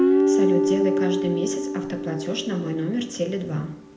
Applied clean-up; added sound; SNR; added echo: none; Guitar; -4 dB; reverberation time 0.8 s.